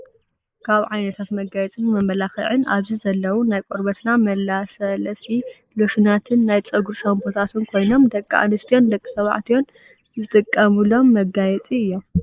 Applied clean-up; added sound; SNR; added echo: neural mask model Resemble Enhance denoiser.